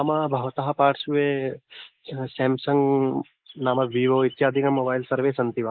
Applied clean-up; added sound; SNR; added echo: neural mask model Resemble Enhance denoiser.